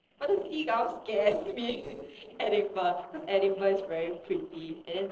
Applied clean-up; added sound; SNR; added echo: neural separator model SepFormer DNS4.